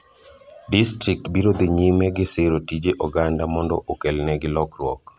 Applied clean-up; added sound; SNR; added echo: none; none; none; none.